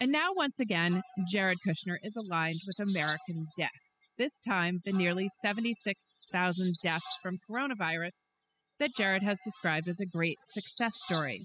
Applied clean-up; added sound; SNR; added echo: classical method spectral subtraction.